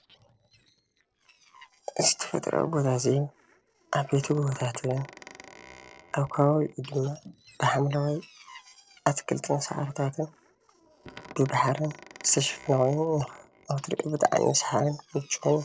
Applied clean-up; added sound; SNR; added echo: neural separator model SepFormer DNS4.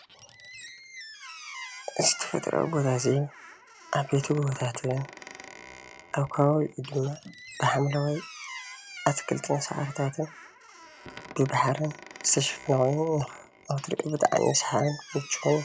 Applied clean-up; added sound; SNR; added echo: none; Squeak; 16 dB; none.